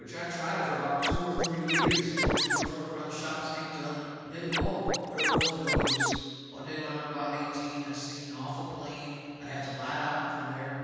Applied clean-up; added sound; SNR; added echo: none; Scratching (performance technique); -5 dB; reverberation time 2.1 s.